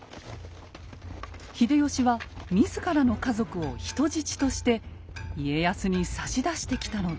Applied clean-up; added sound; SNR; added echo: none; none; none; none.